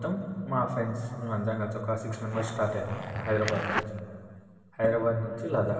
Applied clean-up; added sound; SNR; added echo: none; Zipper (clothing); 6 dB; reverberation time 2.5 s.